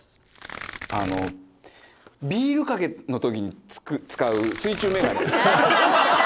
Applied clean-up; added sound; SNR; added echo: none; Tearing; 12 dB; none.